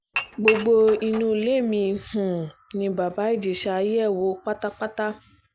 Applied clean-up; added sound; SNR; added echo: none; Dishes, pots, and pans / Chink, clink; 8 dB; none.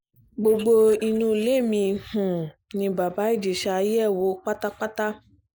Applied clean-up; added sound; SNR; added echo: neural mask model Resemble Enhance denoiser.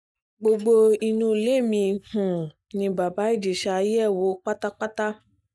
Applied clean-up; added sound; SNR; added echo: neural mask model DeepFilterNet 3.